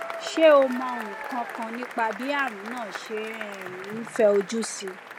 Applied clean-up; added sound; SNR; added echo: none; Applause / Crowd / Cheering; 11 dB; none.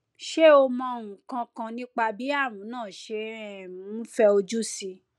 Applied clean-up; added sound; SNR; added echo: none; none; none; none.